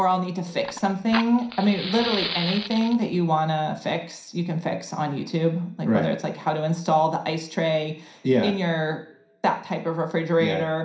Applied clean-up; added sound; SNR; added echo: none; Fire; 10 dB; reverberation time 0.5 s.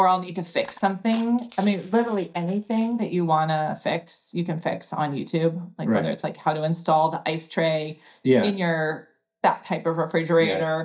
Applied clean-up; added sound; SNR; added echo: neural mask model DeepFilterNet 3.